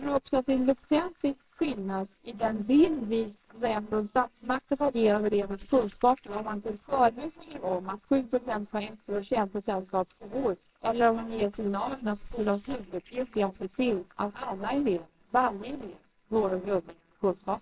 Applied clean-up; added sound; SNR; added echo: neural separator model SepFormer WHAMR!.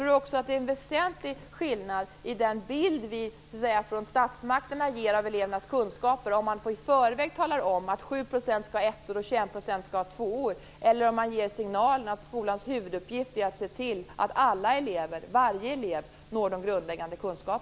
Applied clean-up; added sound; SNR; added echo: none; none; none; none.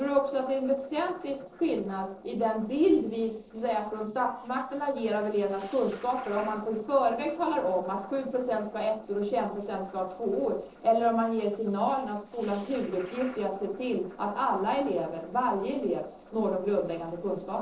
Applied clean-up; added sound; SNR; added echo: neural separator model SepFormer DNS4.